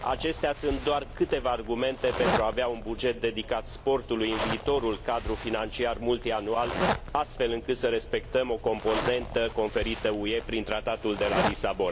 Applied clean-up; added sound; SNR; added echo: none; Zipper (clothing); 6 dB; none.